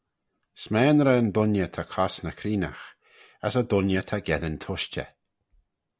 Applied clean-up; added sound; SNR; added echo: none; none; none; none.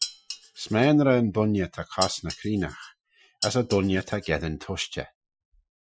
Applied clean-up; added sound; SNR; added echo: classical method Wiener filter.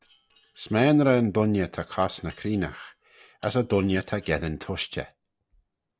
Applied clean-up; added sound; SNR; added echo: neural separator model SepFormer DNS4.